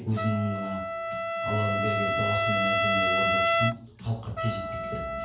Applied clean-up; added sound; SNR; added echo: none; Trumpet; -4 dB; reverberation time 2.2 s.